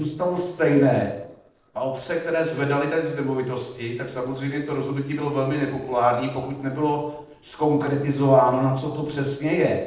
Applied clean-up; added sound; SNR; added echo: neural separator model SepFormer DNS4.